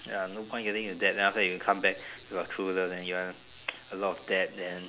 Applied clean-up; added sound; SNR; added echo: none; none; none; none.